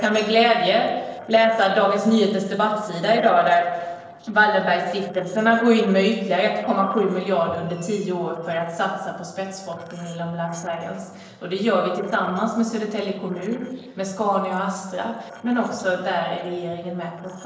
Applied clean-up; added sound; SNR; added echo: neural separator model SepFormer DNS4.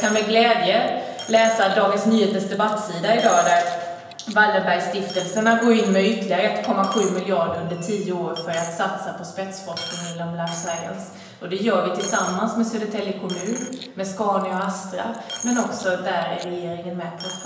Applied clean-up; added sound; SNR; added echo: none; Coin (dropping); 16 dB; reverberation time 1.0 s.